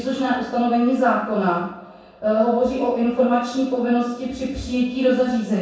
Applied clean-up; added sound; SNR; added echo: none; none; none; reverberation time 0.7 s.